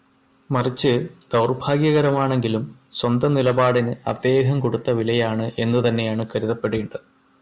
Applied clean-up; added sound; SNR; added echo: none; none; none; none.